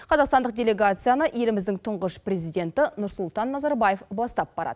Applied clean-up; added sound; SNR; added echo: none; none; none; none.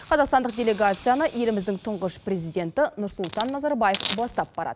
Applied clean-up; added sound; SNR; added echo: none; Hiss; 10 dB; none.